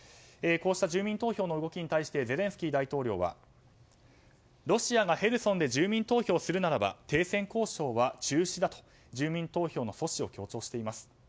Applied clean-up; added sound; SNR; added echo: none; none; none; none.